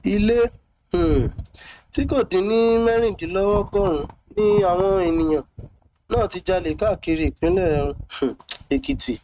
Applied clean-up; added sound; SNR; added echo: neural mask model RNNoise.